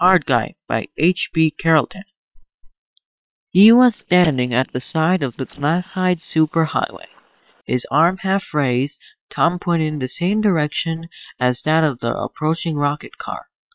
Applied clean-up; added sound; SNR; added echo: neural separator model SepFormer WHAM!.